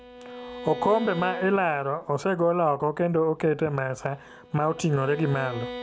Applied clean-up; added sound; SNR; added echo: none; Bowed string instrument; 14 dB; none.